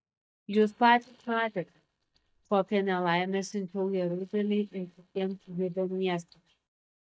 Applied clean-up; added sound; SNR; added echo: neural mask model DeepFilterNet 3.